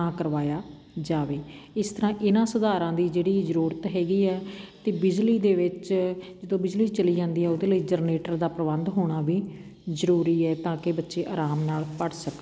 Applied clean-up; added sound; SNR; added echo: none; none; none; none.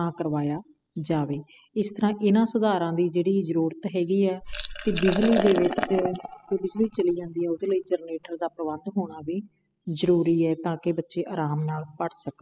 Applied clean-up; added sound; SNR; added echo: classical method spectral subtraction.